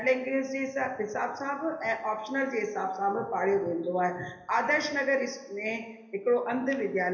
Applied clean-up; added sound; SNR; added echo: none; none; none; reverberation time 1.4 s.